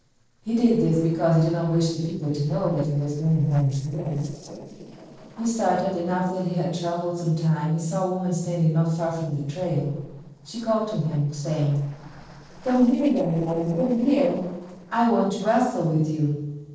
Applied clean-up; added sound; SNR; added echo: neural separator model SepFormer DNS4.